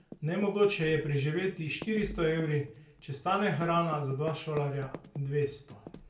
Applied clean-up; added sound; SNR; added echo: none; Typing; 18 dB; reverberation time 0.3 s.